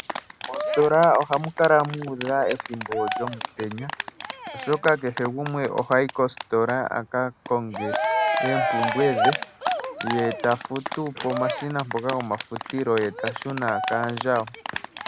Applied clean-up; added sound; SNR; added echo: none; Cheering; 5 dB; none.